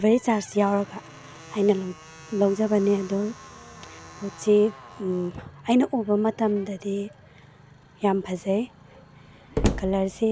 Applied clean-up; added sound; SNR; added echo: none; Slam; 12 dB; none.